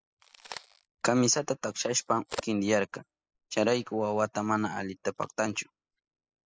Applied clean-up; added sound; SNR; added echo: classical method spectral subtraction.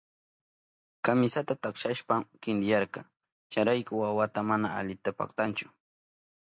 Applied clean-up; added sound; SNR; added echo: none; none; none; none.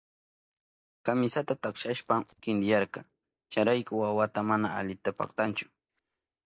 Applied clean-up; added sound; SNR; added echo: neural mask model DeepFilterNet 3.